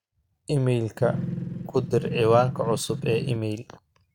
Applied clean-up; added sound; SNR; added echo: neural mask model RNNoise.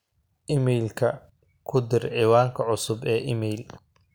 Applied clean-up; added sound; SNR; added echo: none; none; none; none.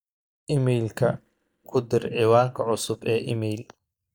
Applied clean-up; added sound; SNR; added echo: neural mask model DeepFilterNet 3.